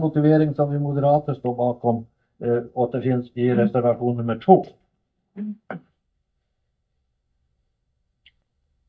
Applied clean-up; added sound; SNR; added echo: neural mask model DeepFilterNet 3.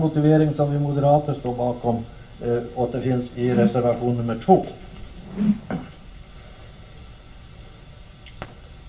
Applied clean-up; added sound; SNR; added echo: none; Whoosh, swoosh, swish; 5 dB; reverberation time 0.4 s.